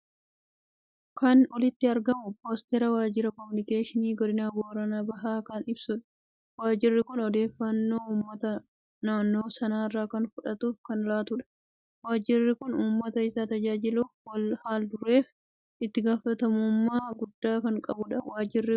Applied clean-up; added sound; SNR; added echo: none; none; none; none.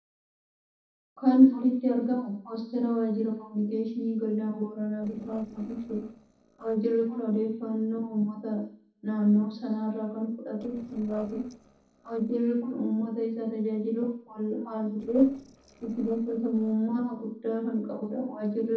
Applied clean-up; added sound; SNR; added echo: neural separator model SepFormer DNS4.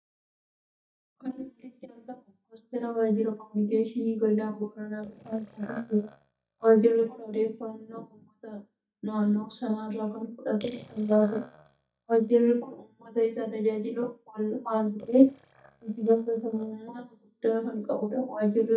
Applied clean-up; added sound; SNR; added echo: neural mask model DeepFilterNet 3.